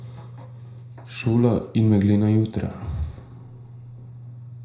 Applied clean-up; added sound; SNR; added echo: none; none; none; reverberation time 0.5 s.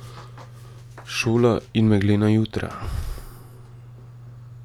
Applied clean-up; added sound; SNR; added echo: none; none; none; none.